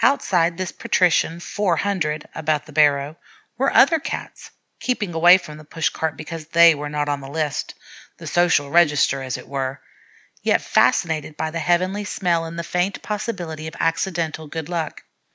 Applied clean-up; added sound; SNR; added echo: none; none; none; none.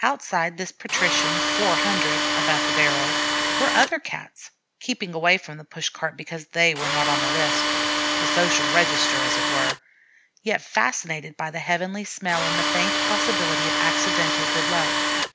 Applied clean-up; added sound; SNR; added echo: none; Tools; -4 dB; none.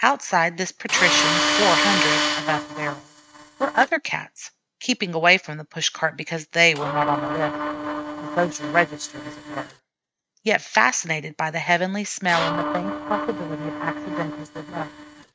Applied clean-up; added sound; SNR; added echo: neural mask model RNNoise.